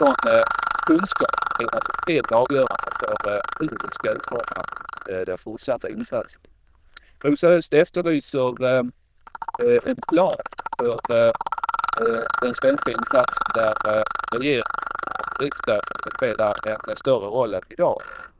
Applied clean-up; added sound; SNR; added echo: neural diffusion model UNIVERSE++.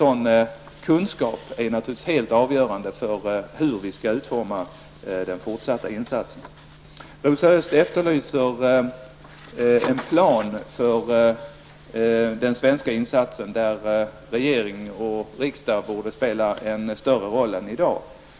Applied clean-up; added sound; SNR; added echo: none; none; none; none.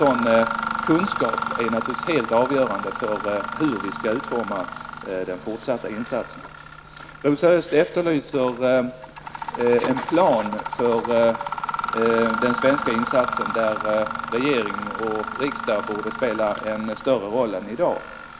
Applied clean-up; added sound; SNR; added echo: none; Mechanisms; 7 dB; none.